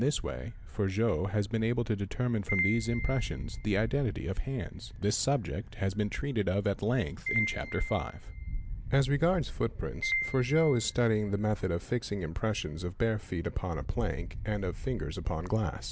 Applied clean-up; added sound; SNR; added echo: none; Piano + Wind; 8 dB; none.